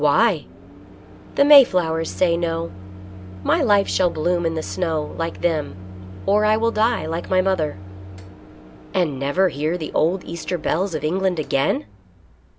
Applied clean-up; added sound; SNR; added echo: none; Microwave oven; 15 dB; none.